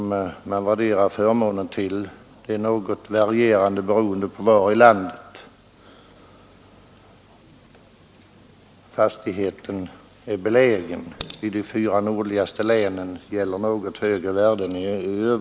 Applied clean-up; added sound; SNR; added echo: none; none; none; none.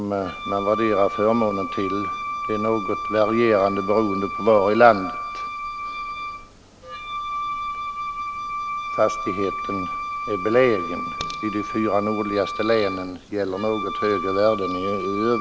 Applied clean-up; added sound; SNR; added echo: none; Wind instrument, woodwind instrument; 6 dB; none.